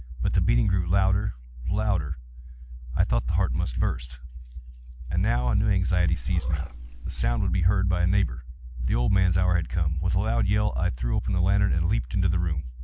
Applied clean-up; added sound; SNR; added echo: none; Meow; 13 dB; none.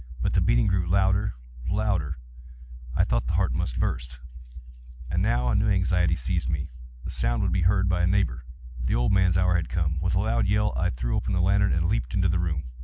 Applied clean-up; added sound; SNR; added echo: none; none; none; none.